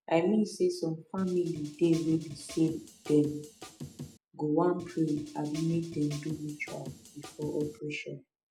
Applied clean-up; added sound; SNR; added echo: none; Drum kit; 15 dB; none.